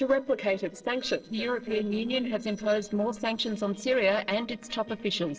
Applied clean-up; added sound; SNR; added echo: neural separator model SepFormer DNS4.